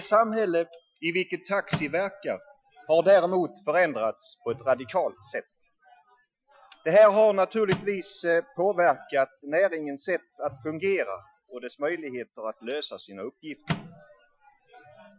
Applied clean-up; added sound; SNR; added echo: classical method Wiener filter.